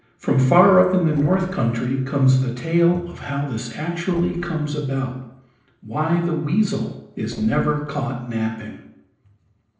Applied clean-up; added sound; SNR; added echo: neural separator model SepFormer DNS4.